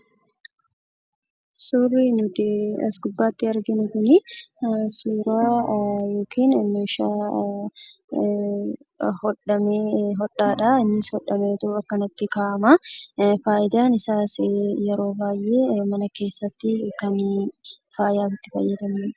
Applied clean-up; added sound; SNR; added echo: none; Organ; 13 dB; none.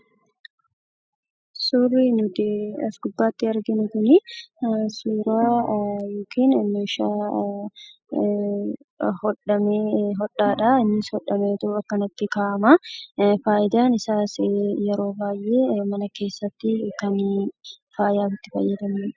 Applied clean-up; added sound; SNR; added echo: classical method spectral subtraction.